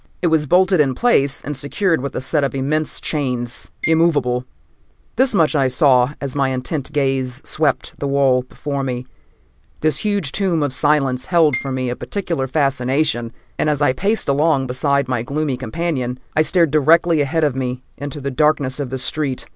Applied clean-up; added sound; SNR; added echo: none; Marimba, xylophone; 16 dB; none.